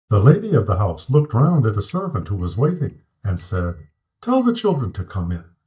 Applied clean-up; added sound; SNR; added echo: neural mask model DeepFilterNet 3.